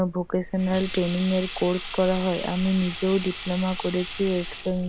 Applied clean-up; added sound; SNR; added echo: none; Sink (filling or washing); 6 dB; none.